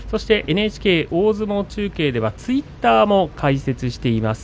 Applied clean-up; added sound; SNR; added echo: none; none; none; none.